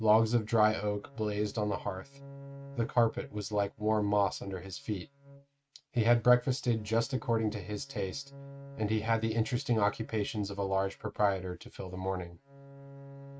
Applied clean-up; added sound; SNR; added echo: neural mask model RNNoise.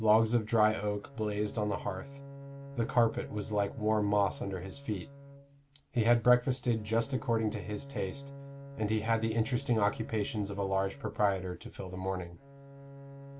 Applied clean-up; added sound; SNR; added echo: none; Bowed string instrument; 16 dB; none.